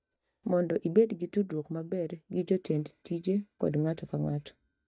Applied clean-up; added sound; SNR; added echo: neural mask model DeepFilterNet 3.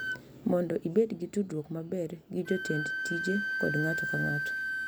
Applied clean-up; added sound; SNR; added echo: none; Wind instrument, woodwind instrument; 4 dB; none.